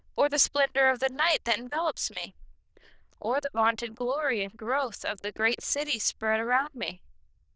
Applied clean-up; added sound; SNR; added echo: neural diffusion model UNIVERSE++.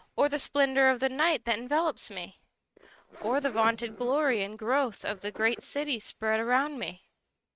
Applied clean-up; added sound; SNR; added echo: neural mask model RNNoise.